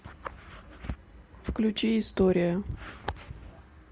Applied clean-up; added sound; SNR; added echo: none; none; none; none.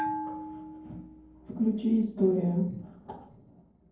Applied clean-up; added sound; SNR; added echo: neural separator model SepFormer DNS4.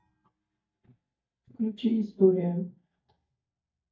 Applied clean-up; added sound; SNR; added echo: neural mask model DeepFilterNet 3.